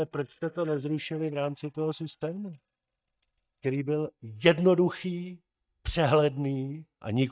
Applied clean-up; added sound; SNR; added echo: neural mask model DeepFilterNet 3.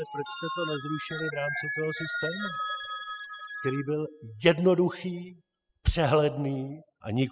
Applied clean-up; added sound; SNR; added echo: classical method spectral subtraction.